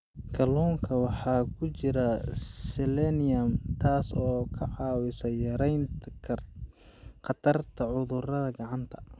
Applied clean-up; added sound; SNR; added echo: none; none; none; none.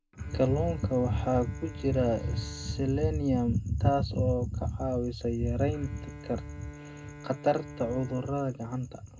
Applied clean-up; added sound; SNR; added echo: none; Bowed string instrument; 18 dB; reverberation time 0.2 s.